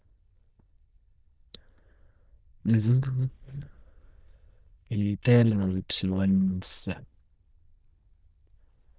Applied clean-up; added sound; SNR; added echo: neural diffusion model UNIVERSE++.